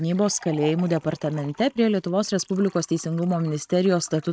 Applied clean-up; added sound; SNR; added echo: neural mask model RNNoise.